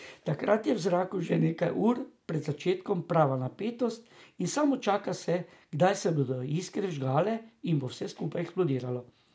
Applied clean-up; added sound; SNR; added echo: none; none; none; none.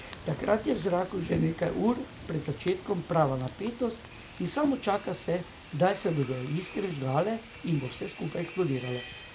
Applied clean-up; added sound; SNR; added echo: none; Rain / Train; 8 dB; none.